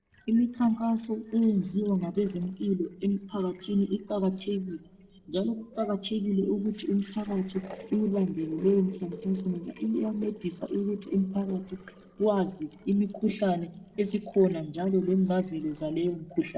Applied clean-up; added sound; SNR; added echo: neural separator model SepFormer DNS4.